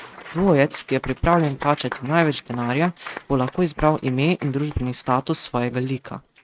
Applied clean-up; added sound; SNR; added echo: neural mask model RNNoise.